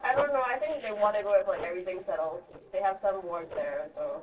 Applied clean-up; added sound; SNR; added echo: neural separator model SepFormer DNS4.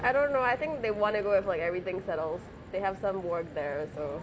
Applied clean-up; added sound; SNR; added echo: none; none; none; none.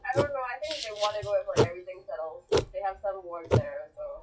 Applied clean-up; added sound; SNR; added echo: classical method WPE with log-MMSE.